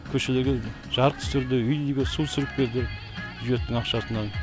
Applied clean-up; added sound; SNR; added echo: none; none; none; none.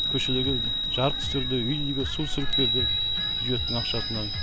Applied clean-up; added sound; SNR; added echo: none; Chime; -2 dB; none.